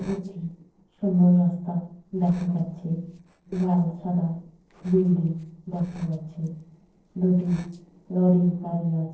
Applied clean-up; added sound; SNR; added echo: neural separator model SepFormer DNS4.